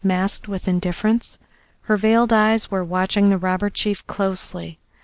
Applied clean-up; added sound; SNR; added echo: none; none; none; none.